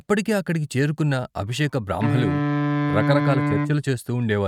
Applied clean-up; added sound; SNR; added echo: neural mask model RNNoise.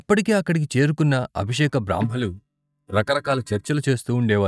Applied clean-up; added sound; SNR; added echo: neural mask model DeepFilterNet 3.